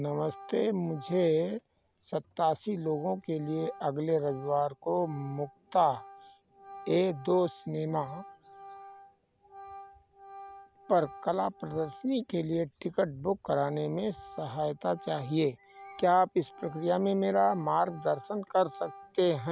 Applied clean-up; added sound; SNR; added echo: none; Organ; 19 dB; none.